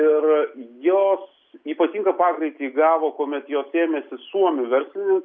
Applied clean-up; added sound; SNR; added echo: none; none; none; none.